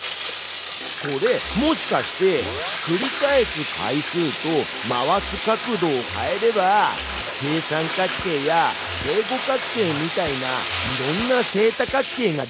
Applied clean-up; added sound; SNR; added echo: none; Bathtub (filling or washing); 2 dB; none.